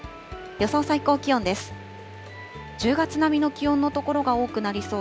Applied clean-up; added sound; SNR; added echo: none; none; none; none.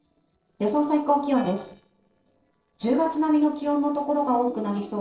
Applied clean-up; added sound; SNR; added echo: neural separator model SepFormer DNS4.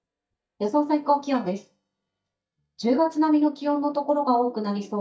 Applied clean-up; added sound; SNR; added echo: neural mask model DeepFilterNet 3.